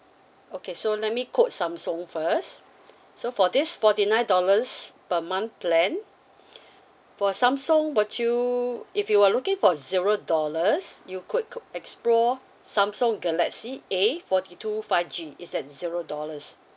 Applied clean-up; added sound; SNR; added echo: none; none; none; none.